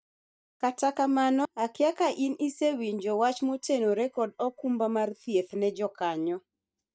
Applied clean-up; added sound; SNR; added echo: neural mask model DeepFilterNet 3.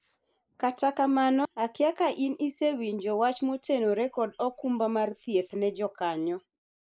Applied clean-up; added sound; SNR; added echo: neural mask model Resemble Enhance denoiser.